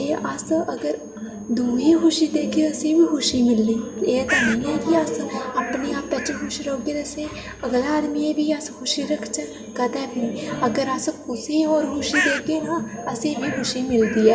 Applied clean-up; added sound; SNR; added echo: none; Bird; 12 dB; reverberation time 0.9 s.